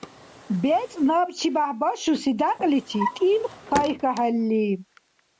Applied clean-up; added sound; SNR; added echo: none; Drawer open or close; 14 dB; none.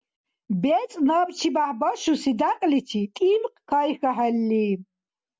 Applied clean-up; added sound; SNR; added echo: none; none; none; none.